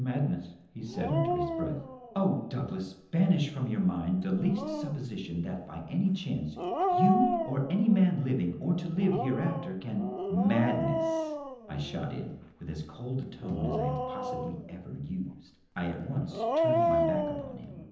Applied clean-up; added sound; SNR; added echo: none; Dog; 4 dB; reverberation time 0.9 s.